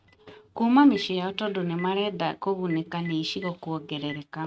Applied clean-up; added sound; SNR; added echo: neural mask model RNNoise.